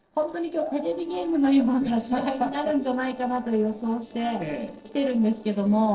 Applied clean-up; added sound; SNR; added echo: neural separator model SepFormer DNS4.